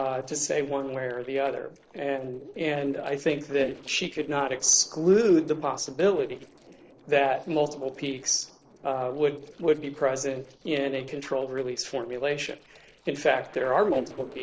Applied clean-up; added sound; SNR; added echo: neural separator model SepFormer DNS4.